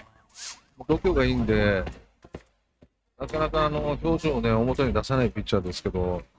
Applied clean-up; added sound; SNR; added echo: neural mask model RNNoise.